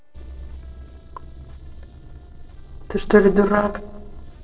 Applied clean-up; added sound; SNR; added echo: neural separator model SepFormer DNS4.